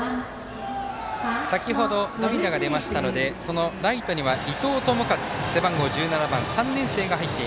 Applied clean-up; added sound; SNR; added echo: none; none; none; none.